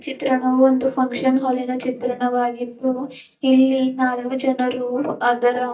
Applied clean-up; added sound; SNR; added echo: neural mask model DeepFilterNet 3.